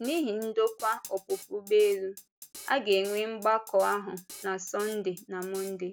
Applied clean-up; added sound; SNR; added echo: none; Drum kit; 19 dB; none.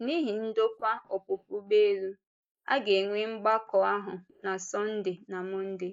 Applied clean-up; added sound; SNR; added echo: neural mask model Resemble Enhance denoiser.